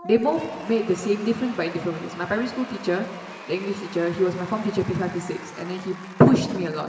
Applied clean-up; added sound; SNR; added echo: none; Applause / Crowd / Cheering; 16 dB; reverberation time 1.1 s.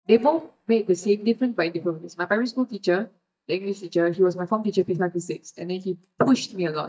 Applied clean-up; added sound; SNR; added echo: neural mask model DeepFilterNet 3.